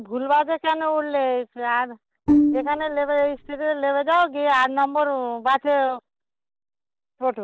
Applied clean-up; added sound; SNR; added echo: neural separator model SepFormer DNS4.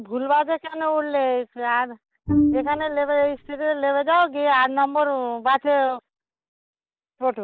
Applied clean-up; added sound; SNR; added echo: neural mask model DeepFilterNet 3.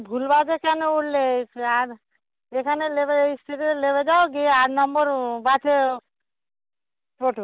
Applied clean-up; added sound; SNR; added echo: none; none; none; none.